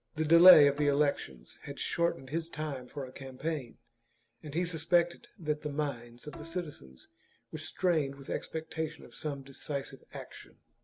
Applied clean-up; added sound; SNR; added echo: none; Bowed string instrument; 20 dB; none.